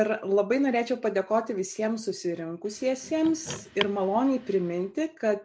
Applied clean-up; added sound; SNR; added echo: none; Car; 13 dB; none.